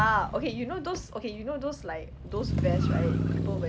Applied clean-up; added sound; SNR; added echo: none; Motor vehicle (road); -1 dB; none.